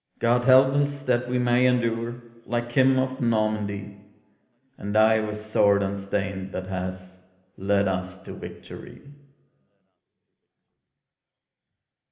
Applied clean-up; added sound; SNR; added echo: none; none; none; reverberation time 1.1 s.